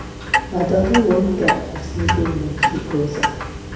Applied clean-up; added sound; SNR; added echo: none; Clock; 2 dB; reverberation time 1.0 s.